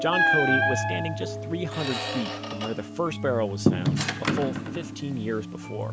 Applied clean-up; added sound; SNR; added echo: none; Squeak; 0 dB; none.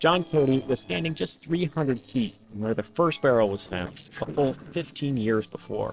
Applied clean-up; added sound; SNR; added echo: neural separator model SepFormer DNS4.